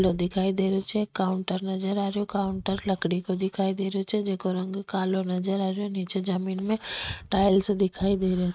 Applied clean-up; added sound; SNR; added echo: neural mask model RNNoise.